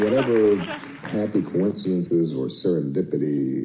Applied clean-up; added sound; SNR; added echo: none; none; none; none.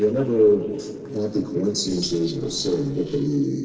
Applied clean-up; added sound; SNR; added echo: neural separator model SepFormer DNS4.